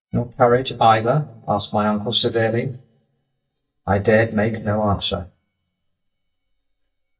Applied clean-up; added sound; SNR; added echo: neural mask model DeepFilterNet 3.